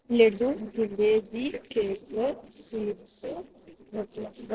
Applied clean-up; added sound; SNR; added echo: neural separator model SepFormer DNS4.